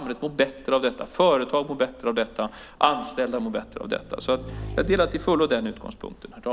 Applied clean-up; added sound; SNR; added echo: none; Motorcycle / Engine; 16 dB; none.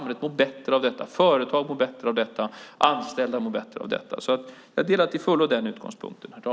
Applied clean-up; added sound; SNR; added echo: none; none; none; none.